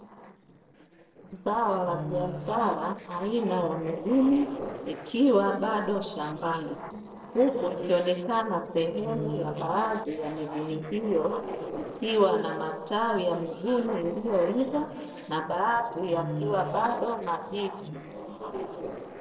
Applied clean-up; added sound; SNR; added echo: neural separator model SepFormer DNS4.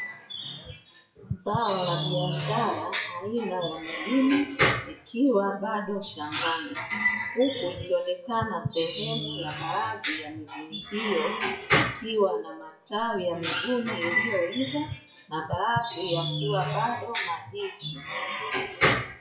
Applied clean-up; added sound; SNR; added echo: classical method WPE with log-MMSE.